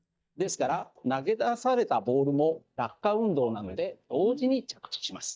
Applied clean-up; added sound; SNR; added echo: neural mask model DeepFilterNet 3.